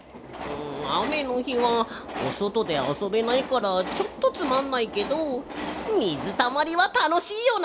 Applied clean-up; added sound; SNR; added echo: none; Train; 10 dB; none.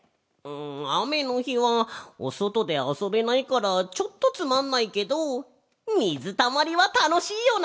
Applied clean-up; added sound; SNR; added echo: none; none; none; none.